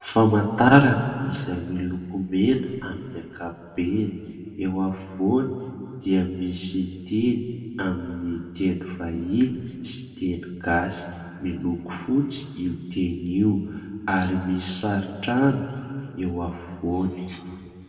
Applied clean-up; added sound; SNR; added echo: none; none; none; reverberation time 1.8 s.